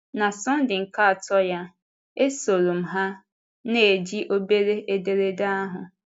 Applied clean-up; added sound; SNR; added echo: none; none; none; none.